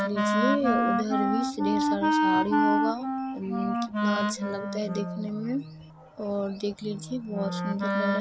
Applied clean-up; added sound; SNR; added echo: none; Wind instrument, woodwind instrument; -3 dB; none.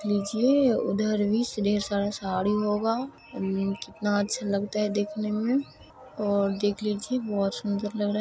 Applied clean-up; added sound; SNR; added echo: none; none; none; none.